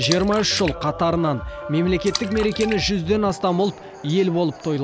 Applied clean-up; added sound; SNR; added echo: none; Splash, splatter; 15 dB; none.